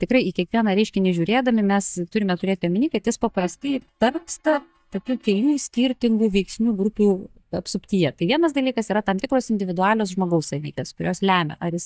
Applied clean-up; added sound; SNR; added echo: neural mask model DeepFilterNet 3.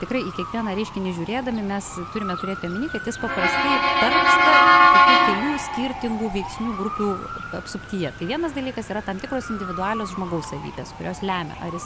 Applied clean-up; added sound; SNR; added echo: none; Motor vehicle (road) / Siren; -5 dB; none.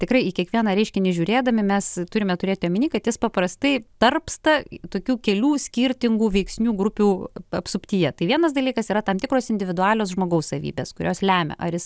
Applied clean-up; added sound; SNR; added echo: none; none; none; none.